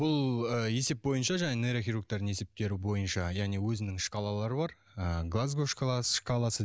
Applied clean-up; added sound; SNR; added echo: none; none; none; none.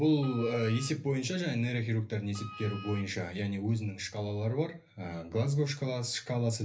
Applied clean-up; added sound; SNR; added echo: none; Wind instrument, woodwind instrument; 17 dB; reverberation time 0.3 s.